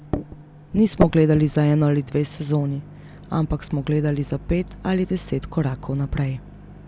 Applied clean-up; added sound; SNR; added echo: none; Microwave oven; 10 dB; none.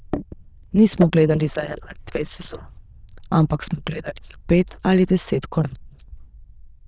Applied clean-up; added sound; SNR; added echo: neural diffusion model UNIVERSE++.